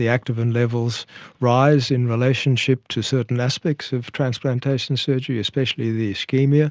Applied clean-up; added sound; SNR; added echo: none; none; none; none.